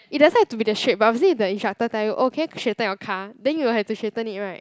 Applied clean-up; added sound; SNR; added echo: none; none; none; none.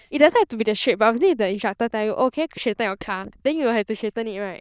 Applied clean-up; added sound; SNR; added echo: neural diffusion model UNIVERSE++.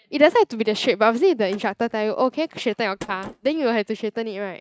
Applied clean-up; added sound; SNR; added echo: neural mask model RNNoise.